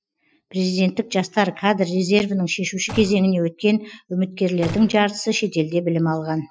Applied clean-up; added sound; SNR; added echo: classical method Wiener filter.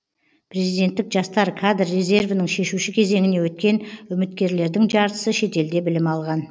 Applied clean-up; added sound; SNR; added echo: none; none; none; none.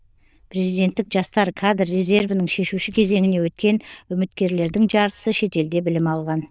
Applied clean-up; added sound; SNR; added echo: neural diffusion model UNIVERSE++.